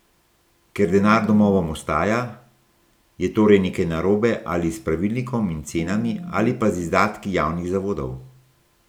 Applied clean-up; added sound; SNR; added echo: none; Organ; 12 dB; none.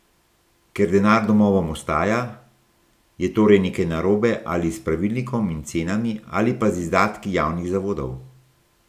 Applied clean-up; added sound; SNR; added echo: none; none; none; none.